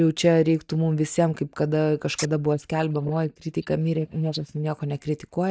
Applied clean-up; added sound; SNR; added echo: neural mask model DeepFilterNet 3.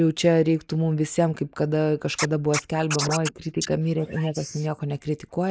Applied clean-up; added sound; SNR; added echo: neural mask model Resemble Enhance denoiser.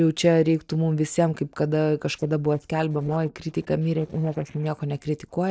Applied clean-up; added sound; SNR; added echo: neural separator model SepFormer DNS4.